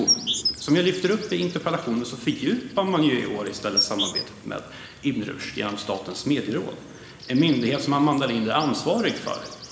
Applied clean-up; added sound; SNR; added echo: none; Insect; 8 dB; reverberation time 1.7 s.